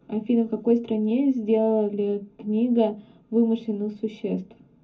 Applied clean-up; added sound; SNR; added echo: none; none; none; reverberation time 0.3 s.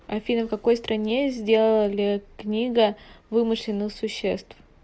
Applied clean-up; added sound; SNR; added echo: none; none; none; none.